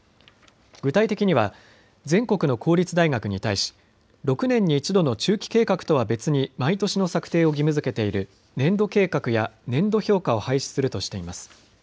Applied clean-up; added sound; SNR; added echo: none; none; none; none.